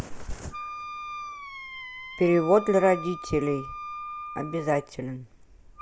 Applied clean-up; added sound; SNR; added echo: none; Wind instrument, woodwind instrument; 11 dB; none.